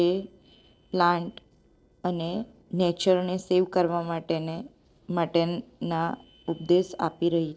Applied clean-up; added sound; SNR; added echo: neural separator model SepFormer DNS4.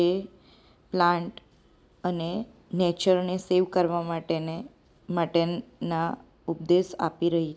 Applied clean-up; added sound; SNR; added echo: none; none; none; none.